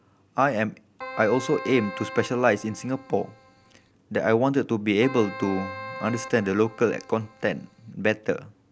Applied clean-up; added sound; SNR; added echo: none; Keyboard (musical); 13 dB; none.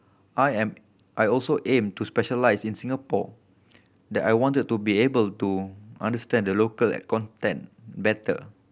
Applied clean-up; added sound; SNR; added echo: none; none; none; none.